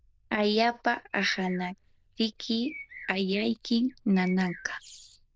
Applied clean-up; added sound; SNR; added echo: neural diffusion model UNIVERSE++.